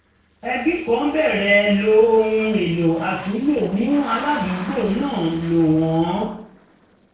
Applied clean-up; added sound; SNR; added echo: neural separator model SepFormer DNS4.